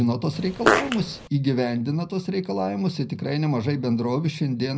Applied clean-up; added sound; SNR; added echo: none; Fart; 0 dB; reverberation time 0.4 s.